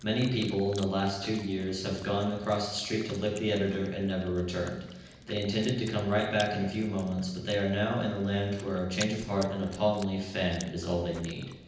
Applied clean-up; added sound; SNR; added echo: none; Chewing, mastication; 19 dB; reverberation time 0.9 s.